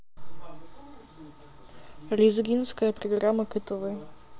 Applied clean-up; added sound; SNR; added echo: none; none; none; none.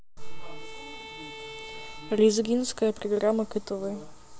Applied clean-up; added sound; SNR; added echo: none; Bowed string instrument; 17 dB; none.